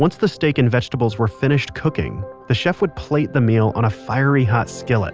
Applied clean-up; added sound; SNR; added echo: none; none; none; none.